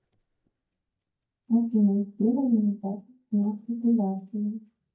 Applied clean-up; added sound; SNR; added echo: neural mask model DeepFilterNet 3.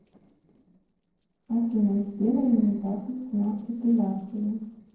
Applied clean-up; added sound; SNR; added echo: neural separator model SepFormer DNS4.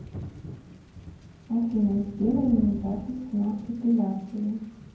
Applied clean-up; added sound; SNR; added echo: none; Thunder / Rain; 14 dB; reverberation time 0.9 s.